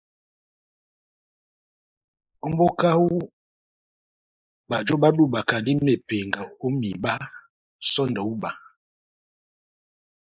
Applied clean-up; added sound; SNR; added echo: neural mask model Resemble Enhance denoiser.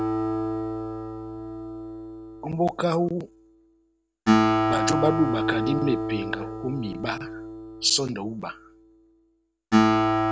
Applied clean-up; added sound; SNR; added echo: none; Acoustic guitar; -3 dB; none.